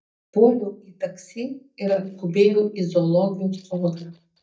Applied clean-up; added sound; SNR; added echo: neural mask model DeepFilterNet 3.